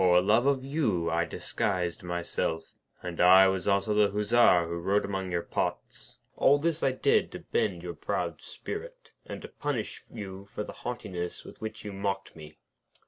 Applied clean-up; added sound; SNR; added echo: none; none; none; none.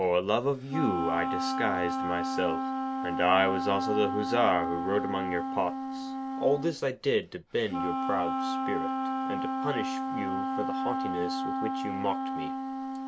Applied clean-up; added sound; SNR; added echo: none; Wind instrument, woodwind instrument; 1 dB; none.